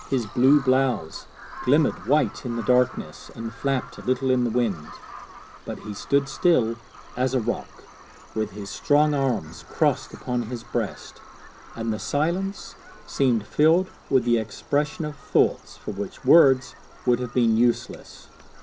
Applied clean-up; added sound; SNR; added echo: none; Bird vocalization, bird call, bird song; 20 dB; none.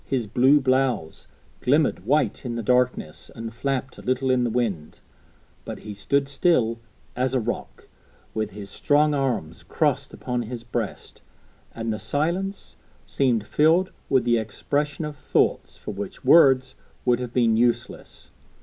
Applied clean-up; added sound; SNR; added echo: none; none; none; none.